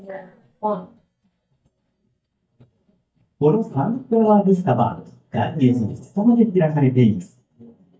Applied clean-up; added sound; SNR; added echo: neural mask model DeepFilterNet 3.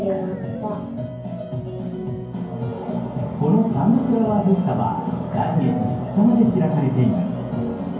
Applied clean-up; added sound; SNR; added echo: none; Dog; 19 dB; reverberation time 0.9 s.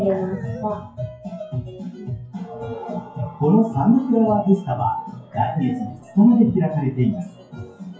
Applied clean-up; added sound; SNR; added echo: classical method WPE with log-MMSE.